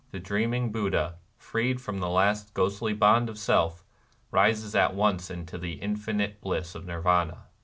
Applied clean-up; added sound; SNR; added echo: none; none; none; none.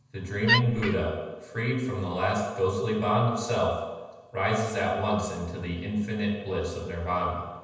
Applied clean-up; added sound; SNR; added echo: none; Wood; -1 dB; reverberation time 1.1 s.